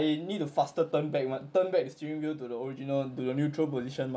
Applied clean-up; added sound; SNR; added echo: none; none; none; none.